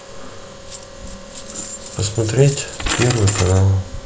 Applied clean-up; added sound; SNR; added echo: none; Coin (dropping); 10 dB; none.